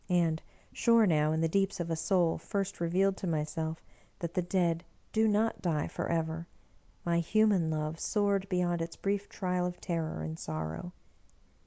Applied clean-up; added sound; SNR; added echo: none; none; none; none.